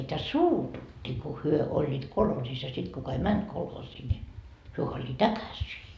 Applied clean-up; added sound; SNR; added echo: none; none; none; none.